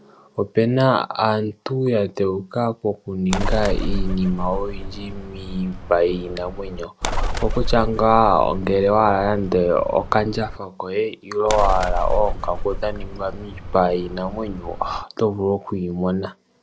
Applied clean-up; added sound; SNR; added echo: none; Bird; 4 dB; none.